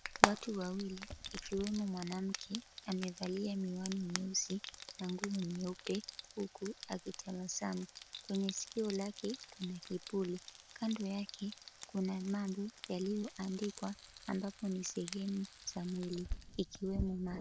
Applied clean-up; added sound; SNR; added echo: none; Frying (food); 5 dB; none.